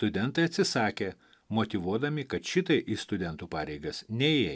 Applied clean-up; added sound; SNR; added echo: none; none; none; none.